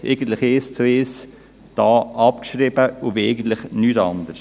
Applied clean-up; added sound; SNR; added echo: none; none; none; none.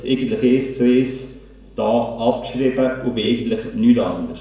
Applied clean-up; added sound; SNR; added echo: none; none; none; reverberation time 0.7 s.